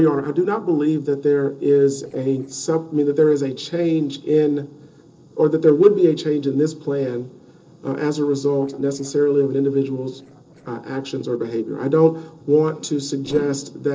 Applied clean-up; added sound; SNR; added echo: neural separator model SepFormer DNS4.